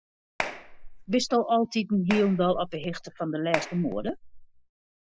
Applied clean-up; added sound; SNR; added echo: classical method Wiener filter.